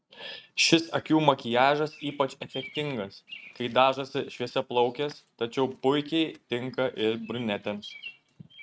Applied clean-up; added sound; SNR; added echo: neural mask model RNNoise.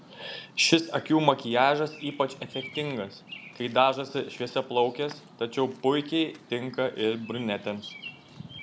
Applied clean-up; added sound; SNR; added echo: none; Bird vocalization, bird call, bird song; 19 dB; none.